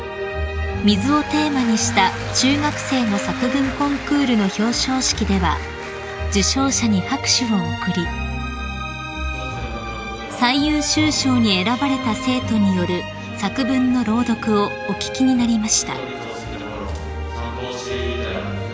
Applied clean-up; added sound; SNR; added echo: none; none; none; none.